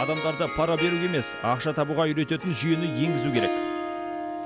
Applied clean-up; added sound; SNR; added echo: none; Harp; 5 dB; none.